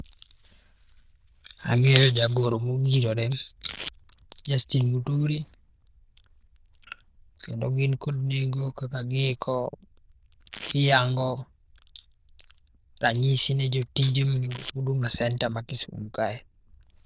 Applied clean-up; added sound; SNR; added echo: neural diffusion model UNIVERSE++.